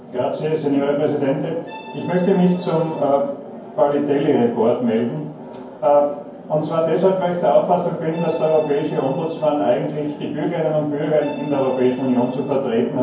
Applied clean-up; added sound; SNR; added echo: none; Accordion; 20 dB; reverberation time 0.9 s.